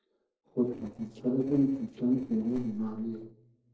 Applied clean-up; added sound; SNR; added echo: neural separator model SepFormer DNS4.